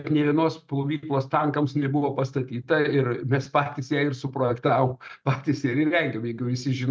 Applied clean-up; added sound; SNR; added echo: none; none; none; none.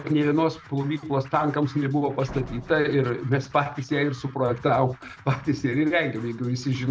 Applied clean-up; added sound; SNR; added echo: none; Scratching (performance technique) + Slam; 20 dB; none.